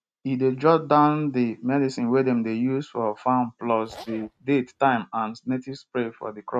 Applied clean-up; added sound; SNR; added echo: neural mask model RNNoise.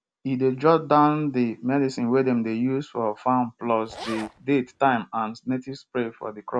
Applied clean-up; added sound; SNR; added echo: none; Zipper (clothing); 15 dB; none.